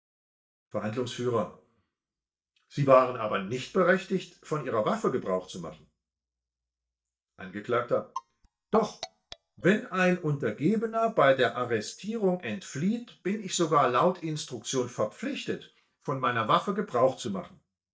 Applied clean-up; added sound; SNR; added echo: neural mask model DeepFilterNet 3.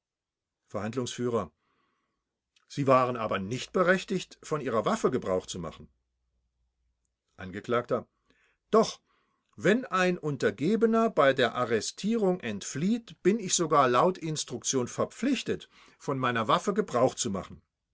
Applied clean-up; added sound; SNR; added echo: none; none; none; none.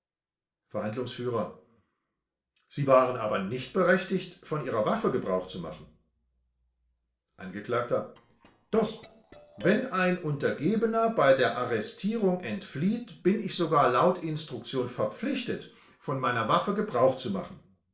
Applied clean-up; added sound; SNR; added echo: neural separator model SepFormer DNS4.